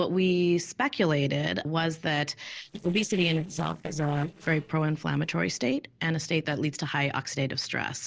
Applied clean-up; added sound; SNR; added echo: neural separator model SepFormer DNS4.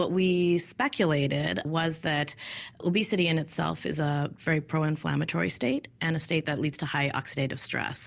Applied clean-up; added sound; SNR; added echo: none; none; none; none.